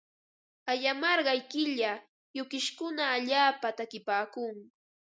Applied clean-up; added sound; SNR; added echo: none; none; none; none.